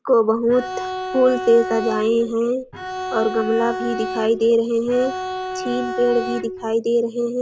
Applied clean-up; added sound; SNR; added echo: none; Bowed string instrument; 8 dB; none.